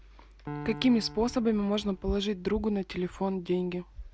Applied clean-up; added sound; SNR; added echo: none; Piano; 16 dB; none.